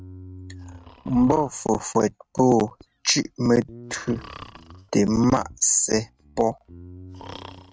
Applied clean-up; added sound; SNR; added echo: neural mask model RNNoise.